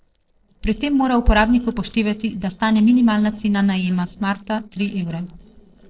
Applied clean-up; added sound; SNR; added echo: neural separator model SepFormer DNS4.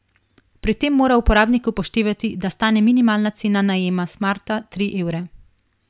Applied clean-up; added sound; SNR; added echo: none; none; none; none.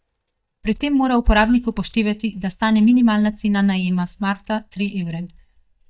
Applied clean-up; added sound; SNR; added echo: neural mask model DeepFilterNet 3.